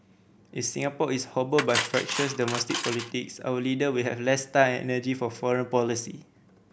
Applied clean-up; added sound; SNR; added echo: none; Cutlery, silverware; 7 dB; none.